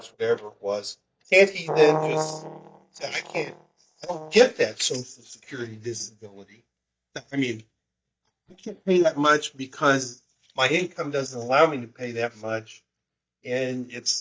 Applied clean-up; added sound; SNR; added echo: neural mask model DeepFilterNet 3.